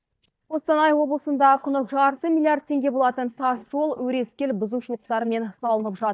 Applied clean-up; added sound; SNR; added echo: neural mask model DeepFilterNet 3.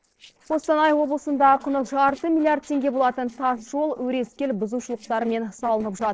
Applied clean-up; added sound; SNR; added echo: neural separator model SepFormer DNS4.